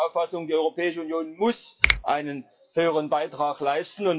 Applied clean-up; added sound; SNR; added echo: classical method WPE with log-MMSE.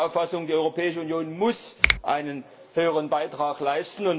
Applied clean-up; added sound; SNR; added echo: none; Finger snapping; 3 dB; reverberation time 0.3 s.